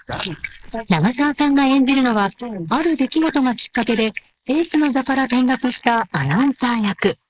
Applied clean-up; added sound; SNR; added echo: neural mask model Resemble Enhance denoiser.